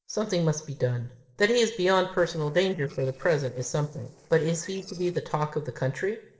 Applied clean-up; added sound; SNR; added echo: neural separator model SepFormer DNS4.